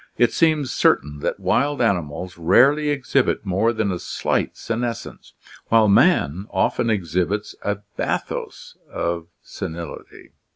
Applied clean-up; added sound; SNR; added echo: none; none; none; none.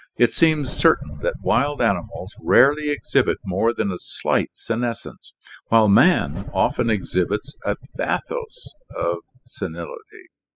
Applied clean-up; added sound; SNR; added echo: classical method spectral subtraction.